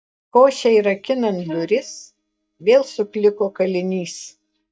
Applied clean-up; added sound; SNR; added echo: neural mask model DeepFilterNet 3.